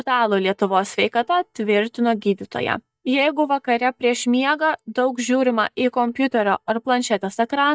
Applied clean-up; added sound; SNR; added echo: neural mask model DeepFilterNet 3.